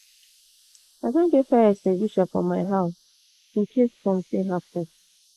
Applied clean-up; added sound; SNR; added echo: neural mask model Resemble Enhance denoiser.